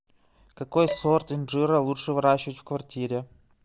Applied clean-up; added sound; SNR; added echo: none; Dishes, pots, and pans; 16 dB; none.